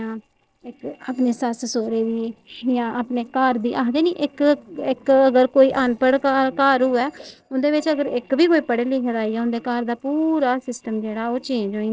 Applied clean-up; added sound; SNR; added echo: neural separator model SepFormer DNS4.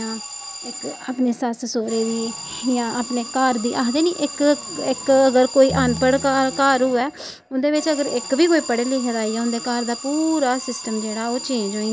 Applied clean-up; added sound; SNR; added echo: none; Piano + Alarm; 12 dB; none.